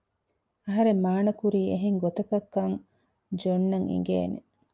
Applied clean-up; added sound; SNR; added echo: none; none; none; none.